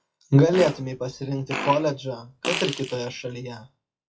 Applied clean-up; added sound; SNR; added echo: classical method WPE with log-MMSE.